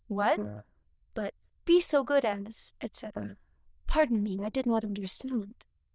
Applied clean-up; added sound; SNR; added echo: neural diffusion model UNIVERSE++.